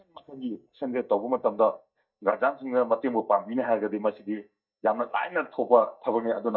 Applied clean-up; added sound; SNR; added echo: neural mask model DeepFilterNet 3.